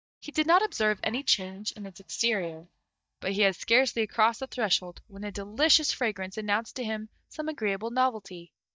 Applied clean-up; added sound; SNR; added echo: neural mask model DeepFilterNet 3.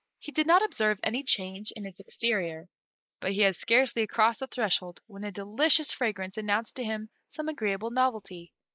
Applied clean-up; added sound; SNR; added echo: neural mask model Resemble Enhance denoiser.